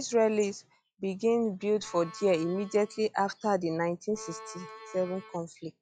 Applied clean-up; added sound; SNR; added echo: classical method log-MMSE.